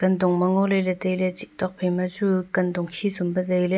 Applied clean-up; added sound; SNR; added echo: none; none; none; none.